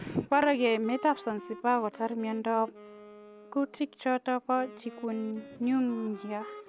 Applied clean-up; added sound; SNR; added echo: none; Wind instrument, woodwind instrument; 18 dB; none.